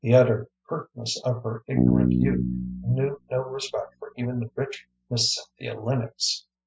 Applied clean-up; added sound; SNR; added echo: classical method spectral subtraction.